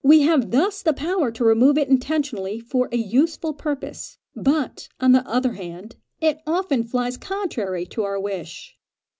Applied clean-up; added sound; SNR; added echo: none; none; none; none.